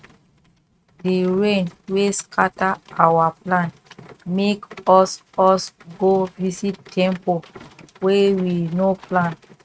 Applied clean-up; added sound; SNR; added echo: neural mask model RNNoise.